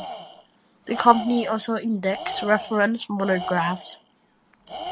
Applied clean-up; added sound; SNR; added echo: none; Tools; 12 dB; none.